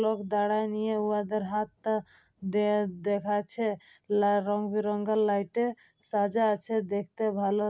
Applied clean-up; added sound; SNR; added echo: none; none; none; none.